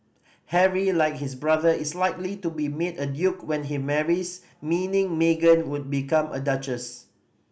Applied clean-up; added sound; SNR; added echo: none; none; none; none.